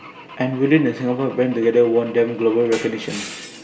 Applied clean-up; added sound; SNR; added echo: none; Glass / Engine / Car; 18 dB; reverberation time 2.4 s.